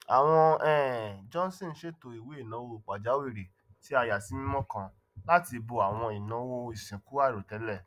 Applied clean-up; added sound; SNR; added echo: none; none; none; none.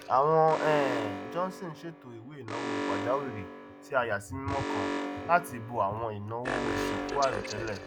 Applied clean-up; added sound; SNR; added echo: none; Alarm; 5 dB; none.